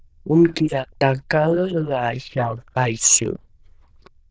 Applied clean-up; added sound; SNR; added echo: neural diffusion model UNIVERSE++.